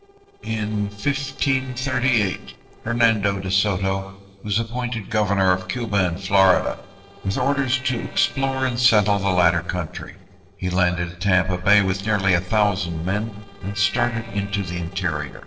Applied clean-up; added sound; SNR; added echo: neural separator model SepFormer DNS4.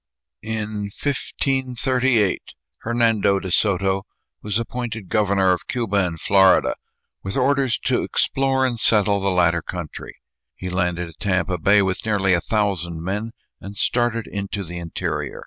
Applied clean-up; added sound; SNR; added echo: none; none; none; none.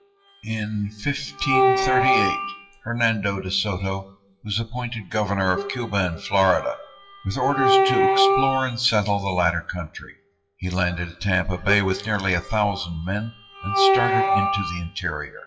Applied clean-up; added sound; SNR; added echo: classical method WPE with log-MMSE.